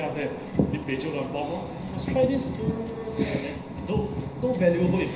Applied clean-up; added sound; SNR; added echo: none; Bell; 16 dB; reverberation time 0.5 s.